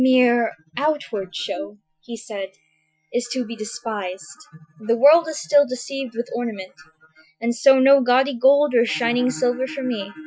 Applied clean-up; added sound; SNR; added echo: classical method Wiener filter.